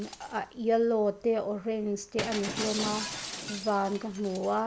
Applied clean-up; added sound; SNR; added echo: none; Shatter; 10 dB; none.